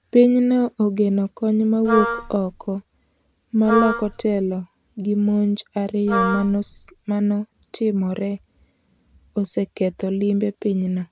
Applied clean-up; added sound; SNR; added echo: none; Wind instrument, woodwind instrument; 5 dB; none.